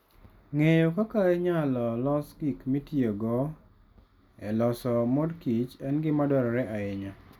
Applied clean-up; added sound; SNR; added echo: none; none; none; none.